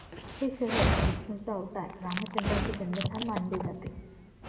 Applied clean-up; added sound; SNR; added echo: none; Dog; -1 dB; reverberation time 2.0 s.